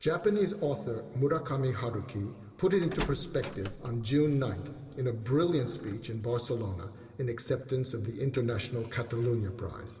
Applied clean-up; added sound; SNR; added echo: none; Door; -2 dB; reverberation time 2.4 s.